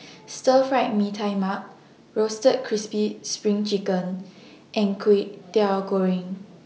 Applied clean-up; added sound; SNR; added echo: none; none; none; none.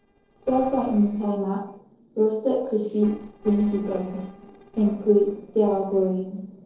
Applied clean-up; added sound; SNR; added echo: neural separator model SepFormer DNS4.